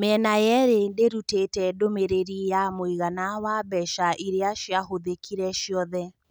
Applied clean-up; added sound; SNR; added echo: none; none; none; none.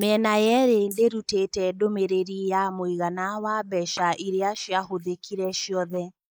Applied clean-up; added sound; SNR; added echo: neural mask model Resemble Enhance denoiser.